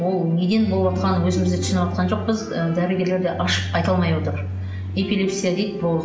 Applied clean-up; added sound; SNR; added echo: none; Bowed string instrument; 7 dB; none.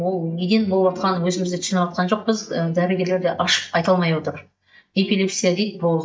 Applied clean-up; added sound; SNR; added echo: neural mask model DeepFilterNet 3.